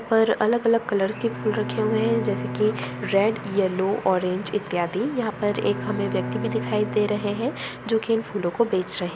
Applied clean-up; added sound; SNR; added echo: none; Bowed string instrument; 10 dB; none.